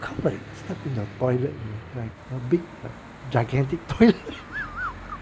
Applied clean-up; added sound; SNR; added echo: none; Church bell / Traffic noise, roadway noise; 14 dB; none.